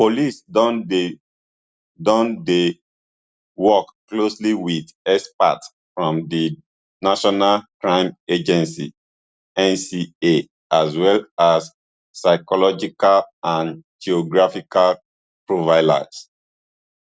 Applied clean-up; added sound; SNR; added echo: none; none; none; none.